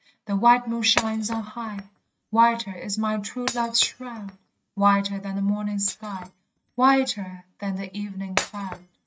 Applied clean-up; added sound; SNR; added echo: neural mask model RNNoise.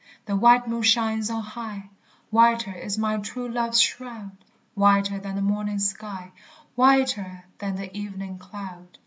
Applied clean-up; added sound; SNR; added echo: none; none; none; none.